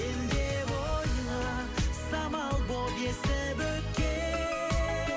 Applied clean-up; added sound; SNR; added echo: none; none; none; none.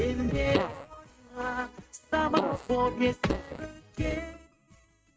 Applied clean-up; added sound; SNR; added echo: neural mask model RNNoise.